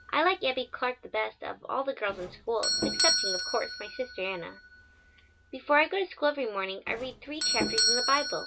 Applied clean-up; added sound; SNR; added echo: none; Doorbell; 2 dB; none.